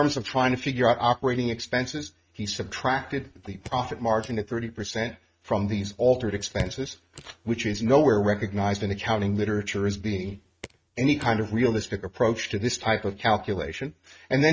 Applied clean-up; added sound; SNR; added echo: neural mask model RNNoise.